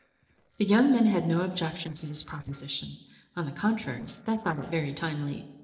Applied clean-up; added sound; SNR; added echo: neural separator model SepFormer DNS4.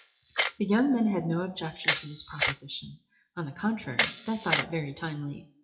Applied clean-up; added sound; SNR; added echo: classical method WPE with log-MMSE.